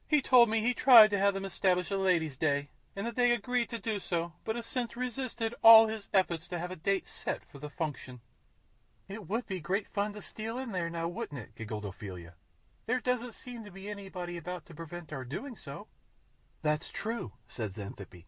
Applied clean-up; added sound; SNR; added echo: none; none; none; none.